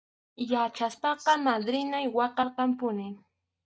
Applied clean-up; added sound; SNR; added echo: neural mask model DeepFilterNet 3.